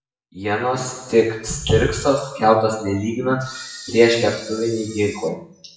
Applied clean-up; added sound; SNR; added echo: classical method WPE with log-MMSE.